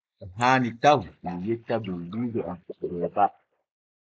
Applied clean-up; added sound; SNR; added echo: neural mask model Resemble Enhance denoiser.